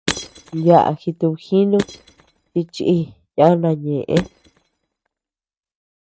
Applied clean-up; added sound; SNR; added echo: neural mask model RNNoise.